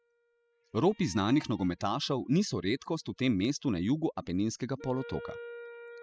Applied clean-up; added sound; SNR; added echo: classical method spectral subtraction.